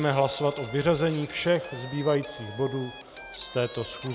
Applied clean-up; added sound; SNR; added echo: none; Guitar; 17 dB; none.